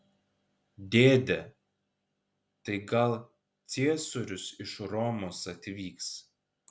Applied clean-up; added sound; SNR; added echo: none; none; none; none.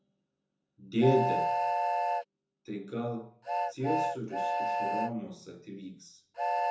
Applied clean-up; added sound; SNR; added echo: none; Train; -2 dB; reverberation time 0.5 s.